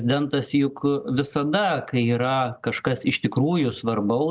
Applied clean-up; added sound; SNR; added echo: none; none; none; none.